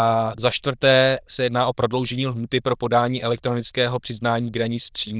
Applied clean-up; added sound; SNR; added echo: neural diffusion model UNIVERSE++.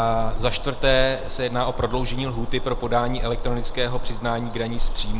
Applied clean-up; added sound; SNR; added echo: none; Bird vocalization, bird call, bird song; 0 dB; none.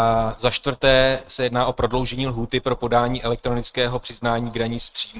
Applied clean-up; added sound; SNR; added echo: neural mask model RNNoise.